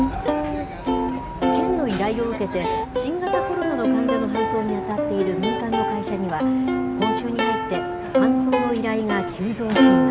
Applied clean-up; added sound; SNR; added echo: none; Plucked string instrument; -4 dB; reverberation time 1.7 s.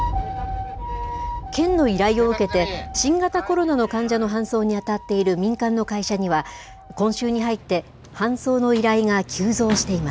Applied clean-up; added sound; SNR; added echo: none; none; none; none.